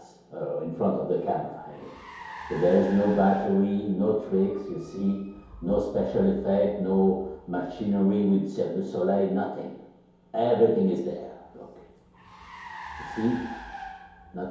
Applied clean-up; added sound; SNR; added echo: none; Car; 19 dB; reverberation time 1.0 s.